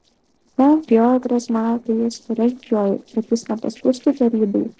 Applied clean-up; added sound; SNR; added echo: neural separator model SepFormer DNS4.